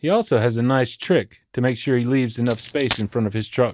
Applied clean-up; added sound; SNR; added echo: none; Coin (dropping); 12 dB; none.